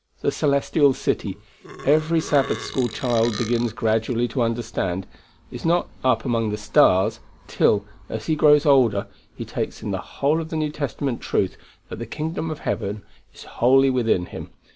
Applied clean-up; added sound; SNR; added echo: none; Burping, eructation; 15 dB; none.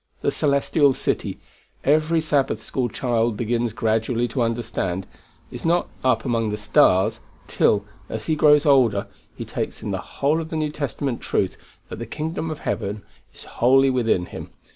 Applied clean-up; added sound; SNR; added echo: none; none; none; none.